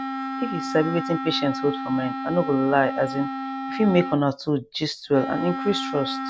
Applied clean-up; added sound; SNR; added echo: none; Wind instrument, woodwind instrument; 6 dB; none.